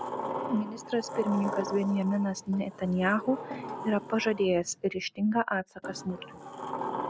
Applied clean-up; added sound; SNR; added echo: none; Sliding door; 8 dB; none.